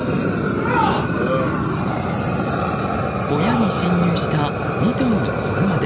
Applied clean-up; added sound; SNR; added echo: none; Fire; -3 dB; none.